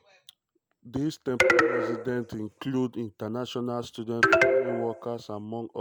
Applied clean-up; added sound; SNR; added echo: none; none; none; none.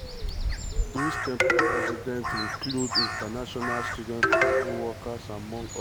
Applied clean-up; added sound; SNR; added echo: none; Crow; 3 dB; none.